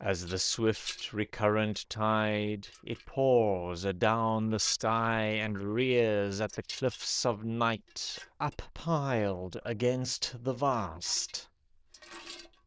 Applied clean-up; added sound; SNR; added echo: neural diffusion model UNIVERSE++.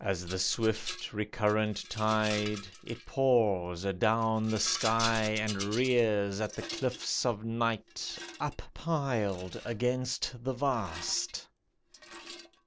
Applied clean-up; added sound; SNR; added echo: none; Rattle; 13 dB; none.